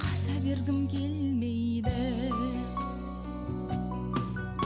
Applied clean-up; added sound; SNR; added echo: none; none; none; none.